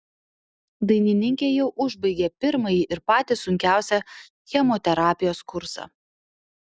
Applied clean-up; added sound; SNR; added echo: none; none; none; none.